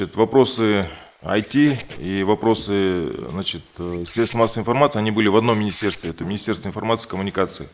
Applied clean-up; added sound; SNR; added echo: neural mask model Resemble Enhance denoiser.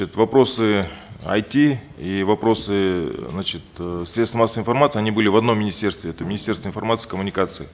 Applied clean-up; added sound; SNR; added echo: none; none; none; none.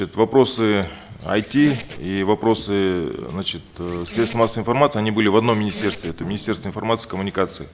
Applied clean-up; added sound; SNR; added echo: none; Squeak; 16 dB; none.